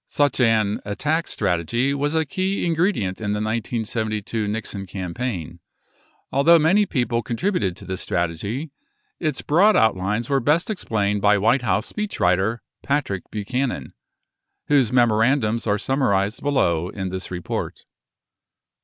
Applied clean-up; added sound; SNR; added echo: none; none; none; none.